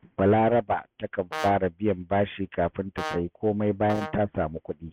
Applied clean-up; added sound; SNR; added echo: neural mask model RNNoise.